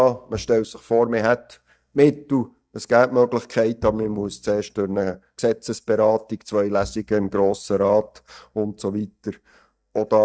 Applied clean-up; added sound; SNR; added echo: neural mask model DeepFilterNet 3.